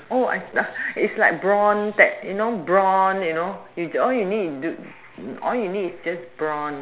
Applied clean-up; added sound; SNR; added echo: none; none; none; none.